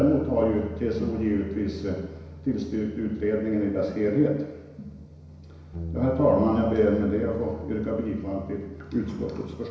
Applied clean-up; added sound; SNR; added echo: none; Bass guitar; 13 dB; reverberation time 1.0 s.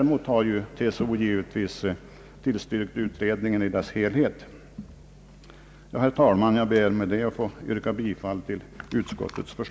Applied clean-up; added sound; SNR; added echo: none; none; none; none.